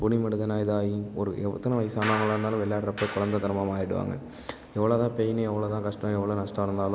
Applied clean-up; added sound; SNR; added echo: none; none; none; none.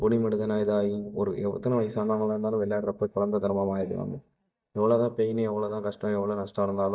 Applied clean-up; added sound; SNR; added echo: neural mask model DeepFilterNet 3.